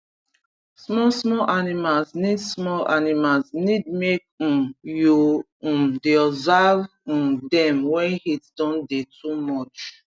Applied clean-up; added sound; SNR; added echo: none; none; none; none.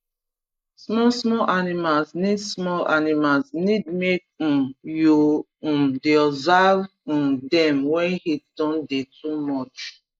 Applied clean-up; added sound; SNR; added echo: neural mask model Resemble Enhance denoiser.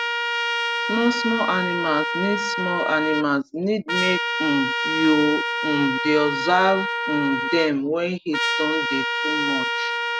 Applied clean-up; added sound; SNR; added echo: none; Trumpet; 1 dB; none.